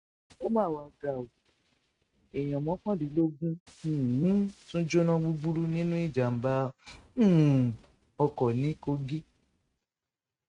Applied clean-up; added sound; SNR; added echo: neural mask model RNNoise.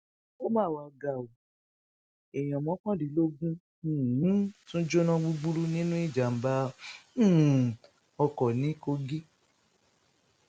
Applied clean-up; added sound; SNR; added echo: none; none; none; none.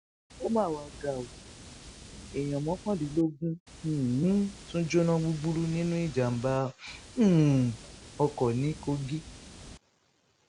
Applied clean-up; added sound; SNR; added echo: none; Water; 17 dB; none.